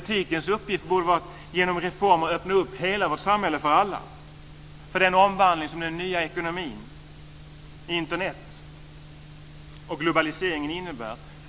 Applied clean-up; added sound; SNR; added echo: none; none; none; none.